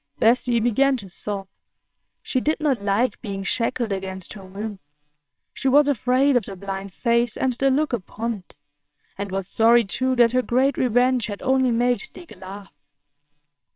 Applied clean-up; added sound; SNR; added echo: neural separator model SepFormer WHAMR!.